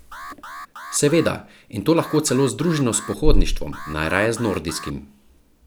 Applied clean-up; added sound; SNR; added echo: none; Alarm; 17 dB; none.